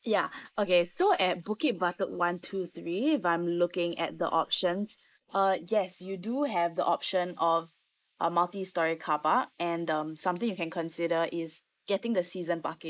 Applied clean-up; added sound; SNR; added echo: neural mask model Resemble Enhance denoiser.